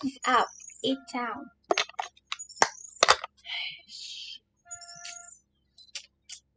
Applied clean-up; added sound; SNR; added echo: classical method spectral subtraction.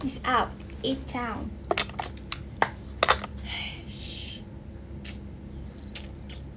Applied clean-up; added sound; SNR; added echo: none; none; none; none.